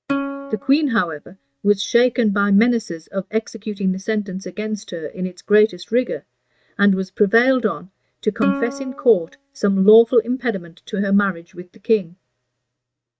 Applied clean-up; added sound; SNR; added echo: neural mask model RNNoise.